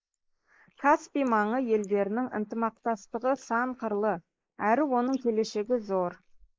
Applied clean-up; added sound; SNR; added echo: neural mask model Resemble Enhance denoiser.